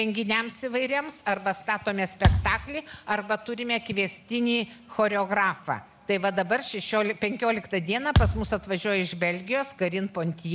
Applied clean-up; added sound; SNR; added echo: none; Thump, thud; -1 dB; none.